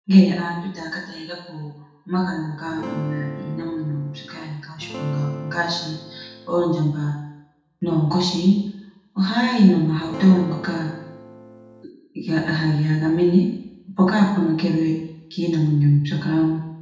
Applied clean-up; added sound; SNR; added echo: none; Acoustic guitar / Strum; 15 dB; reverberation time 0.8 s.